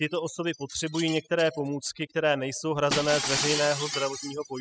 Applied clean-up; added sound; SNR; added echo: classical method spectral subtraction.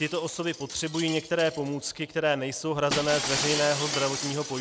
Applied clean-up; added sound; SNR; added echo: none; Shatter; 6 dB; none.